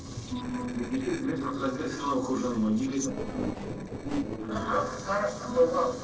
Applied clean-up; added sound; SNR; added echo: neural separator model SepFormer DNS4.